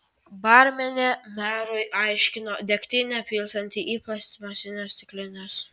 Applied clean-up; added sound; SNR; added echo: none; none; none; none.